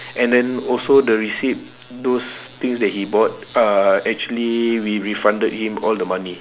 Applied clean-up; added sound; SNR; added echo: none; none; none; none.